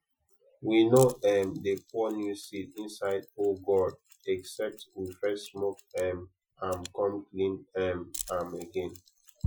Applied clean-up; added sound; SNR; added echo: classical method Wiener filter.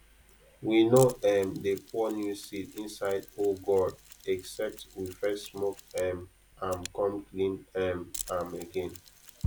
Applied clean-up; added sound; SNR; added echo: none; Mechanisms; 18 dB; none.